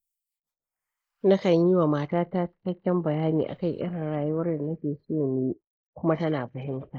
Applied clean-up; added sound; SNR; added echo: neural mask model Resemble Enhance denoiser.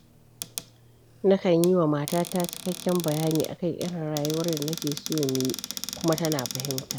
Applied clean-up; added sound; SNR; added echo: none; Cupboard open or close; 10 dB; none.